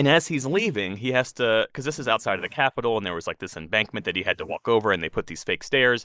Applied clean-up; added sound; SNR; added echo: neural mask model Resemble Enhance denoiser.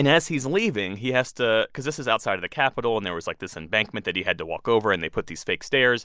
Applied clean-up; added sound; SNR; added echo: none; none; none; none.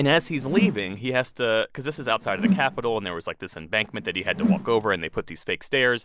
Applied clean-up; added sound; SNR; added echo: none; Whoosh, swoosh, swish; 3 dB; none.